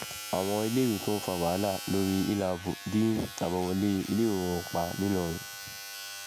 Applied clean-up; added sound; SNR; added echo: none; Domestic sounds, home sounds; 11 dB; none.